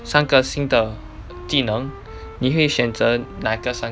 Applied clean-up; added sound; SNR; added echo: none; Wind instrument, woodwind instrument; 19 dB; none.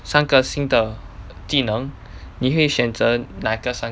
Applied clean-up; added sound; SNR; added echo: none; none; none; none.